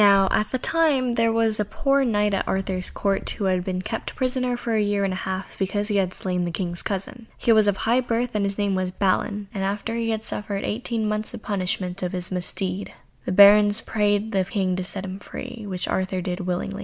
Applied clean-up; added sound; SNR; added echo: none; none; none; none.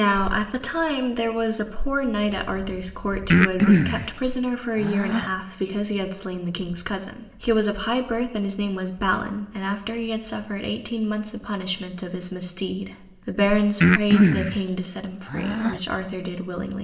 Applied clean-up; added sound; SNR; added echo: none; Breathing; -2 dB; reverberation time 1.2 s.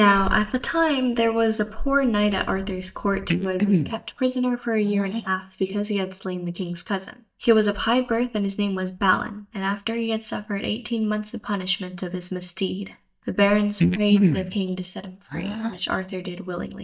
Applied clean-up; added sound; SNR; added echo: neural mask model DeepFilterNet 3.